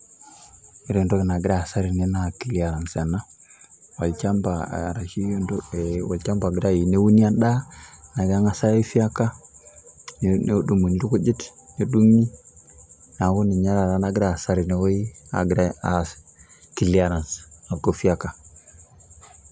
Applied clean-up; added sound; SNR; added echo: none; none; none; none.